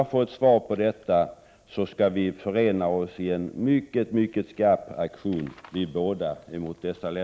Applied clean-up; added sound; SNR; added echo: none; none; none; none.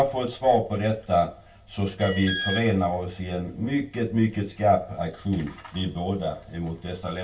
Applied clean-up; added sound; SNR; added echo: none; Alarm; 7 dB; reverberation time 0.2 s.